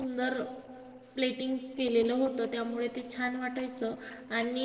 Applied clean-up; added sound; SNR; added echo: neural separator model SepFormer DNS4.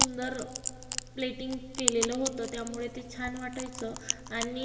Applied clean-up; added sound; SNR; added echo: none; Chewing, mastication; 0 dB; reverberation time 2.3 s.